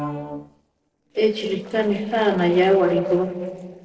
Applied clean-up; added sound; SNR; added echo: neural separator model SepFormer DNS4.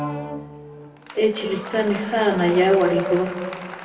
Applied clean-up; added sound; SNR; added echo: none; Applause; 12 dB; reverberation time 2.2 s.